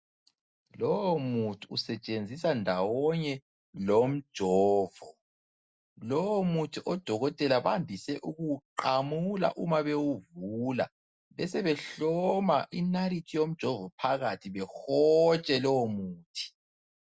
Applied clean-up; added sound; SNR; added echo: none; none; none; none.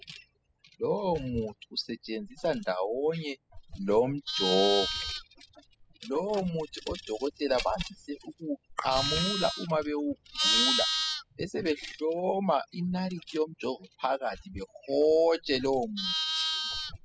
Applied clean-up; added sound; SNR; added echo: classical method spectral subtraction.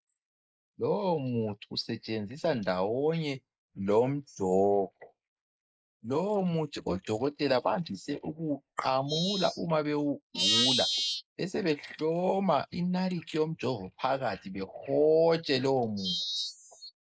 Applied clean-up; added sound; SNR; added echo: neural mask model Resemble Enhance denoiser.